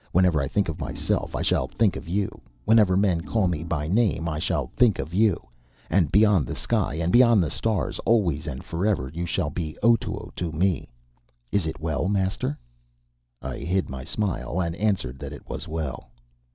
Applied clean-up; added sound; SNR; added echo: none; Organ; 17 dB; none.